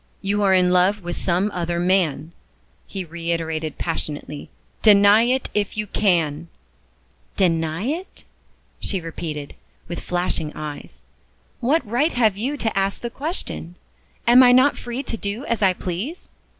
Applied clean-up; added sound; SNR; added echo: none; none; none; none.